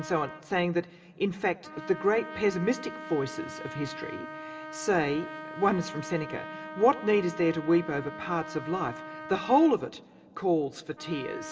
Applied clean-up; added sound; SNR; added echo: none; Trumpet; 13 dB; reverberation time 2.2 s.